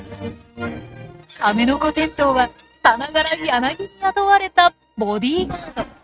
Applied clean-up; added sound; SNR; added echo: neural mask model RNNoise.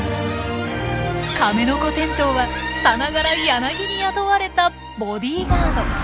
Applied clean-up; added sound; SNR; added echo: none; Gull, seagull; 9 dB; none.